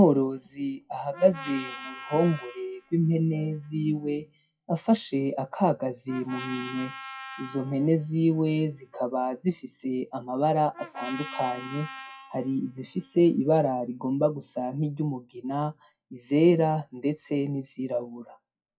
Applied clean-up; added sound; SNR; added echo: classical method WPE with log-MMSE.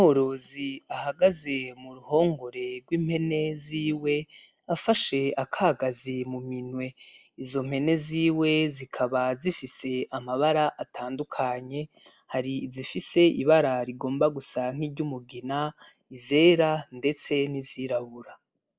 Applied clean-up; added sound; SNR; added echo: none; none; none; none.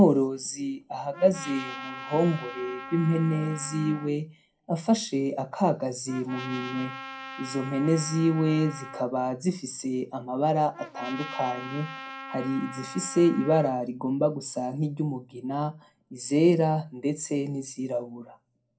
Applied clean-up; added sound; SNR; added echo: none; Trumpet; 13 dB; reverberation time 0.2 s.